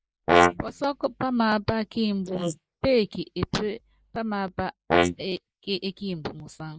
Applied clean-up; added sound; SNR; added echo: neural mask model Resemble Enhance denoiser.